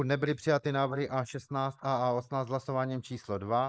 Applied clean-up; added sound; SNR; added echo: neural mask model Resemble Enhance denoiser.